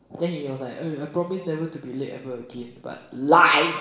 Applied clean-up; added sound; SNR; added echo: none; none; none; reverberation time 0.9 s.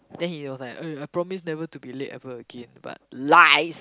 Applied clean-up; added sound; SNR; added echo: none; none; none; none.